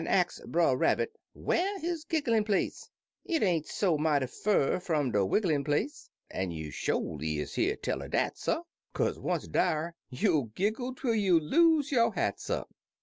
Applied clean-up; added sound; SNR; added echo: none; none; none; none.